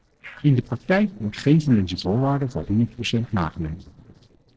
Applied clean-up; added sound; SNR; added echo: neural separator model SepFormer DNS4.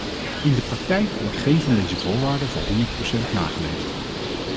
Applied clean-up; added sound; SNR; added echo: none; Bird; 4 dB; none.